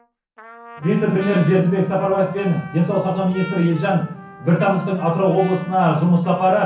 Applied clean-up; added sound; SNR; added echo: none; Trumpet; 18 dB; reverberation time 0.6 s.